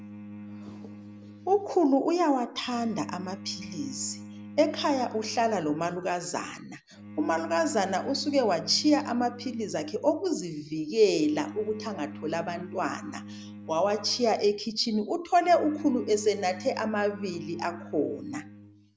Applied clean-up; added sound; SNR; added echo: none; Bowed string instrument; 15 dB; none.